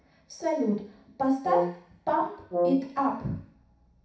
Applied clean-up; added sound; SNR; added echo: none; Brass instrument; 1 dB; reverberation time 0.7 s.